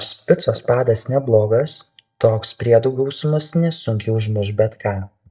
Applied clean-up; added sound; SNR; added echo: neural mask model DeepFilterNet 3.